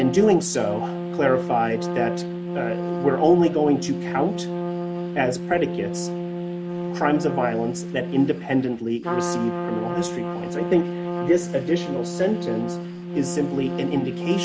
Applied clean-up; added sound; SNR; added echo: none; Trumpet; 4 dB; none.